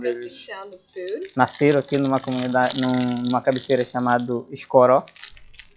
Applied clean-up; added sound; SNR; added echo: classical method log-MMSE.